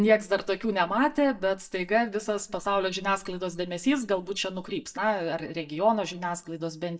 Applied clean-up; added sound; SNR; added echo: neural mask model DeepFilterNet 3.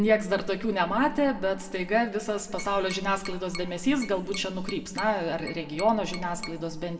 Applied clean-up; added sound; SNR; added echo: none; Tap; 17 dB; reverberation time 1.5 s.